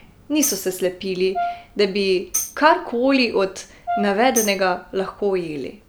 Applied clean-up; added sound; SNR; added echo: none; Tambourine + Brass instrument; 9 dB; none.